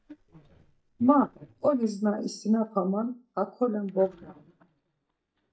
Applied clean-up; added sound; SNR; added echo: neural mask model DeepFilterNet 3.